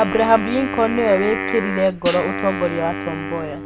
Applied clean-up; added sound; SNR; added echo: none; Hi-hat + Wind instrument, woodwind instrument; 6 dB; none.